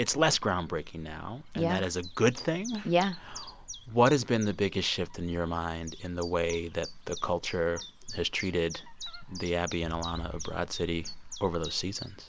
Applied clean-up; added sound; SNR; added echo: none; Chirp, tweet; 17 dB; none.